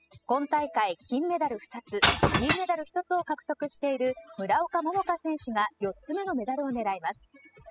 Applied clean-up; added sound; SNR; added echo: classical method spectral subtraction.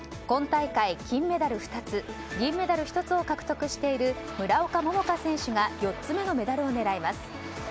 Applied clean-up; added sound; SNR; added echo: none; none; none; none.